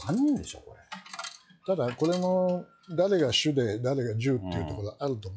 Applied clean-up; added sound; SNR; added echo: classical method log-MMSE.